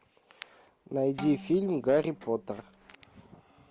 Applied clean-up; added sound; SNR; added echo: none; Bowed string instrument; 15 dB; none.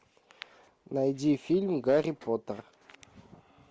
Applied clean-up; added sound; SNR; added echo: none; none; none; none.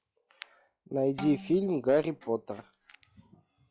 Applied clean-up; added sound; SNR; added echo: classical method log-MMSE.